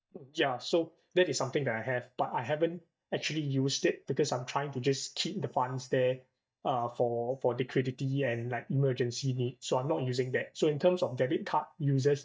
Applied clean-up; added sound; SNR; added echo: neural mask model DeepFilterNet 3.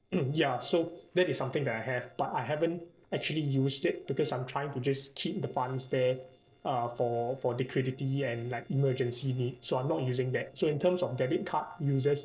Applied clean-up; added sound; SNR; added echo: neural separator model SepFormer DNS4.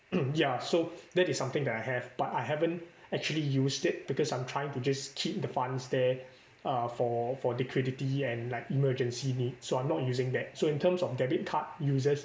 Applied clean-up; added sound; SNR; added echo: none; none; none; none.